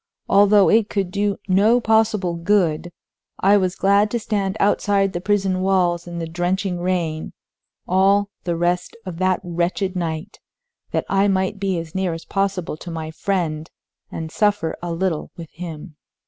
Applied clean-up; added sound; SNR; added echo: none; none; none; none.